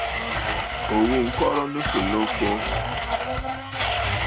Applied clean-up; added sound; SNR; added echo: none; Domestic sounds, home sounds; -1 dB; none.